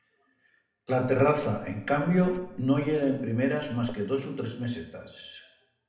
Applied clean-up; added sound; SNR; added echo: none; Zipper (clothing); 19 dB; reverberation time 0.7 s.